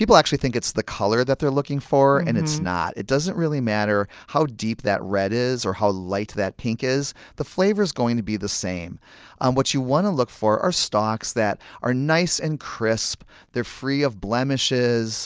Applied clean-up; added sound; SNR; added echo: none; none; none; none.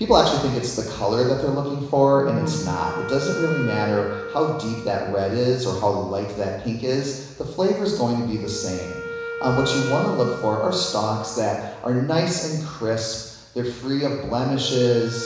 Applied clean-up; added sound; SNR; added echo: none; Wind instrument, woodwind instrument; 12 dB; reverberation time 1.0 s.